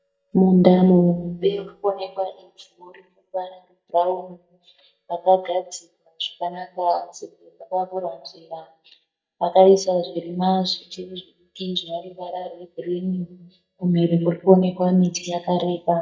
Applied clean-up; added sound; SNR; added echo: neural mask model DeepFilterNet 3.